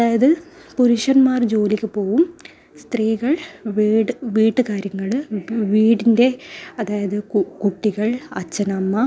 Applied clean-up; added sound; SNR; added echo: none; none; none; none.